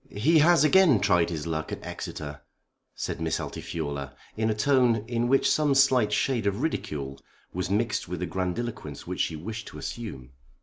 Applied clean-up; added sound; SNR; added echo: none; none; none; none.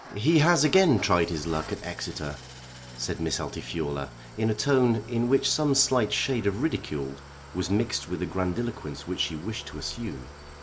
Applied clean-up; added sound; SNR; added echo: none; Idling / Engine starting; 17 dB; none.